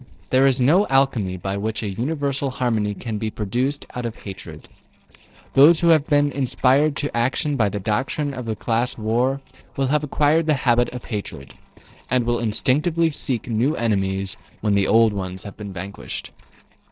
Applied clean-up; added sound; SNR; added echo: neural separator model SepFormer DNS4.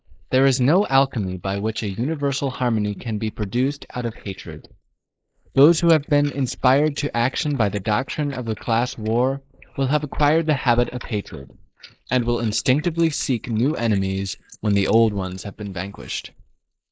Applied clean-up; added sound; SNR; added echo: neural mask model Resemble Enhance denoiser.